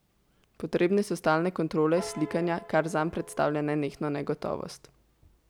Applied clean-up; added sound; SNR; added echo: none; Piano; 16 dB; none.